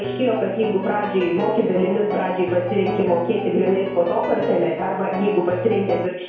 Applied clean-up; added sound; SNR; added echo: none; Piano; 9 dB; reverberation time 0.9 s.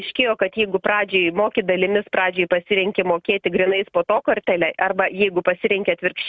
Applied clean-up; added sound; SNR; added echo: none; none; none; none.